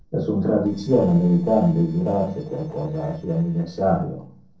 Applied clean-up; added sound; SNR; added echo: neural separator model SepFormer DNS4.